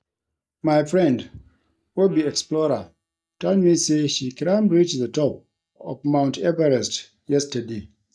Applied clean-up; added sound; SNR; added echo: neural mask model DeepFilterNet 3.